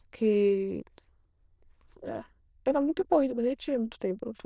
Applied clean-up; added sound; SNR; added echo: neural diffusion model UNIVERSE++.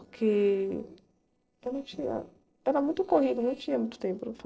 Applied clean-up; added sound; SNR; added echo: neural separator model SepFormer DNS4.